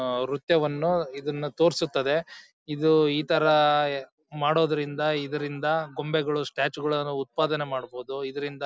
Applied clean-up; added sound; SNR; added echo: none; none; none; none.